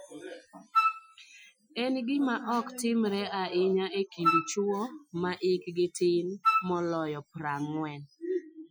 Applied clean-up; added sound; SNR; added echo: classical method Wiener filter.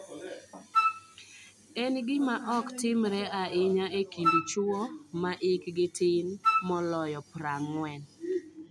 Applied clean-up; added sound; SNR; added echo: none; Wind instrument, woodwind instrument; -1 dB; none.